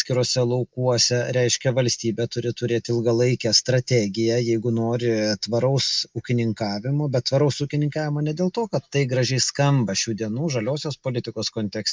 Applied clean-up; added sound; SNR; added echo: none; none; none; none.